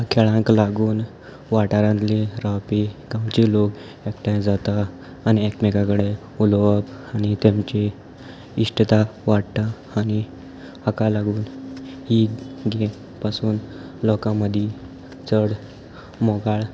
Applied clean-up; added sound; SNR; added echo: none; none; none; none.